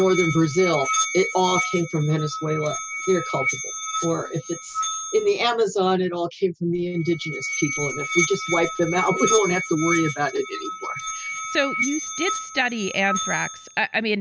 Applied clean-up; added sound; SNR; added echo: none; Musical instrument; 5 dB; none.